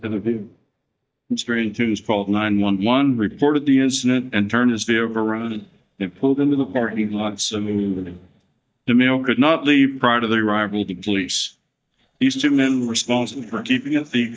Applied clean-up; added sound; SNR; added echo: neural mask model DeepFilterNet 3.